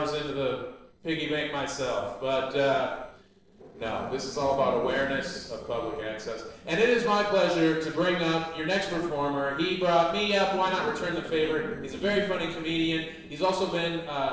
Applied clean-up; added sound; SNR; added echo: neural separator model SepFormer DNS4.